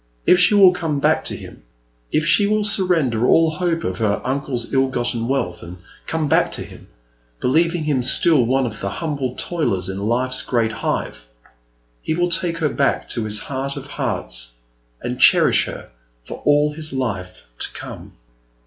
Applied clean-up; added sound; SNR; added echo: none; none; none; none.